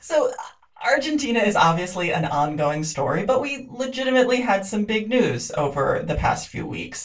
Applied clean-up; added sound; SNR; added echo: none; none; none; reverberation time 0.2 s.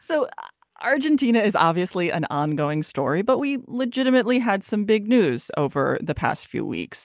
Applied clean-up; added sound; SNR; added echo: none; none; none; none.